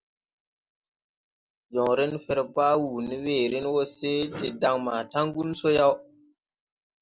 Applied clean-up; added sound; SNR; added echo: none; none; none; none.